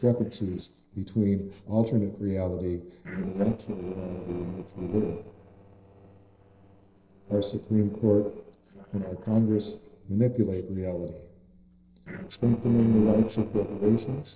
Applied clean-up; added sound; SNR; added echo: neural separator model SepFormer DNS4.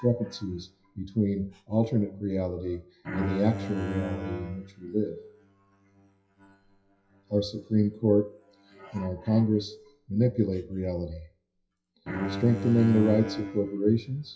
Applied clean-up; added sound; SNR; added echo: classical method WPE with log-MMSE.